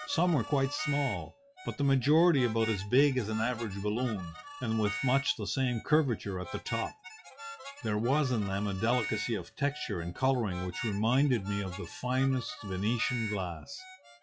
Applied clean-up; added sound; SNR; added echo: classical method log-MMSE.